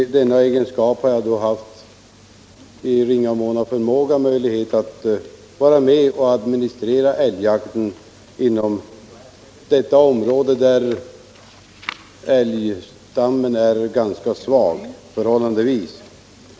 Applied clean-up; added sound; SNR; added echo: none; none; none; none.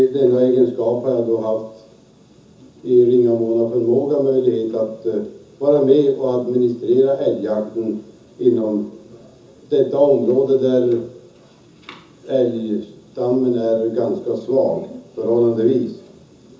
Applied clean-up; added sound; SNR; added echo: none; none; none; reverberation time 0.6 s.